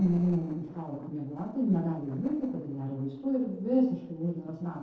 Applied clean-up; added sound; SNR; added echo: neural separator model SepFormer DNS4.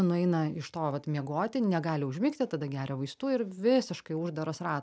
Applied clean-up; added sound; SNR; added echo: none; none; none; none.